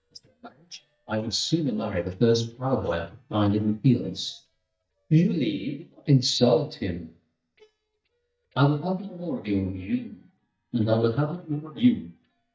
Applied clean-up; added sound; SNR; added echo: neural mask model DeepFilterNet 3.